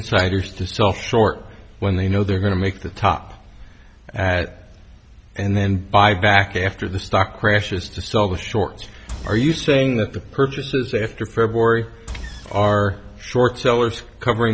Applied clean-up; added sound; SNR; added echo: none; Engine; 15 dB; none.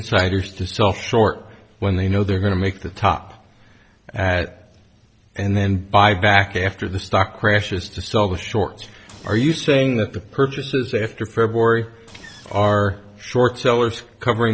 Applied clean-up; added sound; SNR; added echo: neural separator model SepFormer DNS4.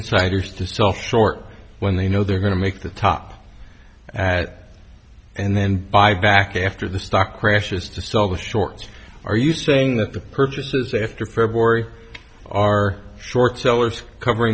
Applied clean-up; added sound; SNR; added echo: none; none; none; none.